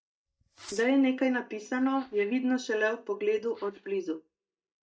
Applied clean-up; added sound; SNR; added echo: neural mask model DeepFilterNet 3.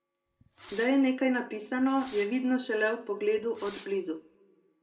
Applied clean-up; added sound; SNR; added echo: none; Fireworks; 17 dB; reverberation time 0.7 s.